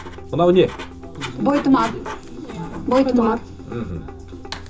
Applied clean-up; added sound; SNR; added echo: none; Writing; 15 dB; reverberation time 0.2 s.